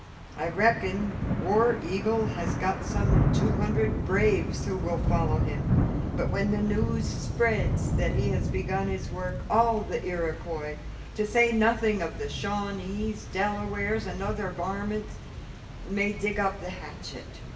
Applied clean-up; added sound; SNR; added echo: none; Thunder / Rain; 1 dB; reverberation time 0.9 s.